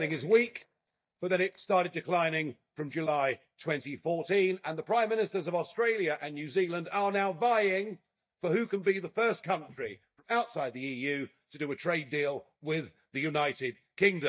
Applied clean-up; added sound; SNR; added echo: neural mask model DeepFilterNet 3.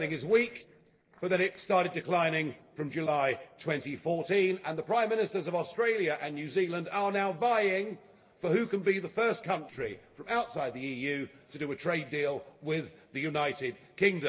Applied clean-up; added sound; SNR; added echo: neural separator model SepFormer DNS4.